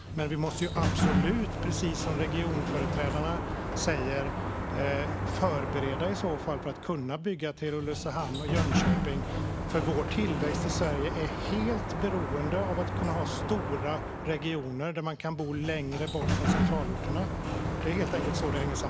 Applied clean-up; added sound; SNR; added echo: none; Sliding door; -1 dB; none.